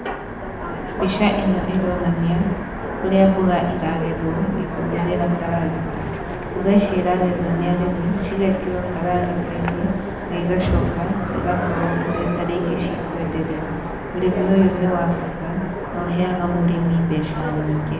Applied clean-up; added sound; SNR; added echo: none; Train; 6 dB; reverberation time 0.9 s.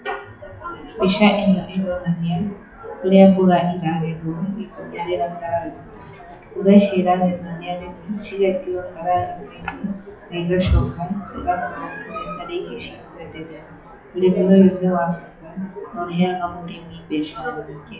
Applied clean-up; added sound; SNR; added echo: classical method WPE with log-MMSE.